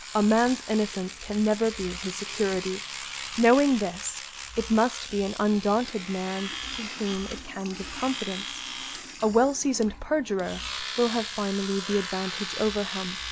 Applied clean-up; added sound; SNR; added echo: none; Domestic sounds, home sounds; 10 dB; none.